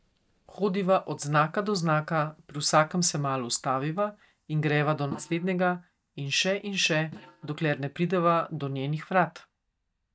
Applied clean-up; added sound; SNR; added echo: neural mask model DeepFilterNet 3.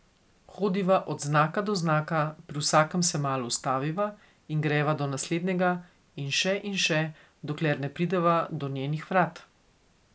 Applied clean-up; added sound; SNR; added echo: none; none; none; none.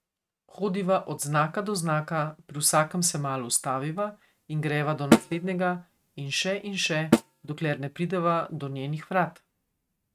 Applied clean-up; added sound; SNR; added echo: neural mask model RNNoise.